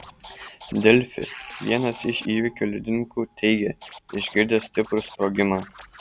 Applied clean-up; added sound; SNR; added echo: none; Scratching (performance technique); 19 dB; none.